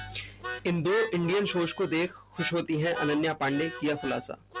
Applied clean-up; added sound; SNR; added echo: none; Harmonica; 11 dB; none.